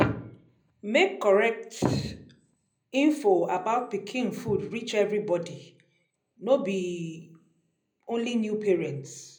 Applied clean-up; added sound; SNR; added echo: none; none; none; reverberation time 0.5 s.